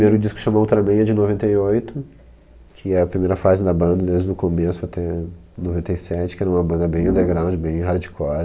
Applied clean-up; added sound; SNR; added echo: none; none; none; none.